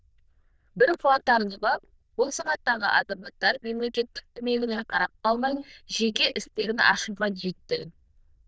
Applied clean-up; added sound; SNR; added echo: neural diffusion model UNIVERSE++.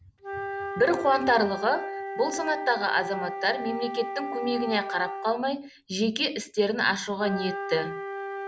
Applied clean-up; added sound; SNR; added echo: none; Wind instrument, woodwind instrument; 7 dB; none.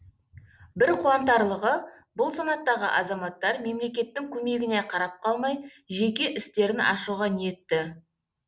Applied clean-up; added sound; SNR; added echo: none; none; none; none.